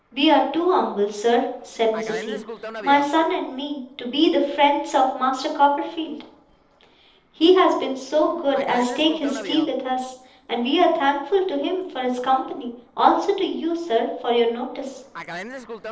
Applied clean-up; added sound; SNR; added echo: neural separator model SepFormer DNS4.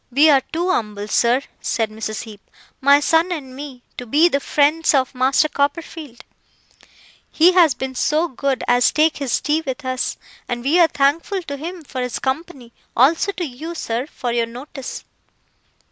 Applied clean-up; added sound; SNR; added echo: none; none; none; none.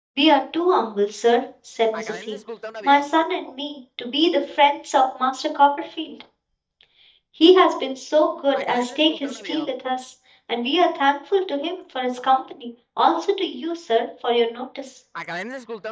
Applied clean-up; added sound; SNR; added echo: neural mask model DeepFilterNet 3.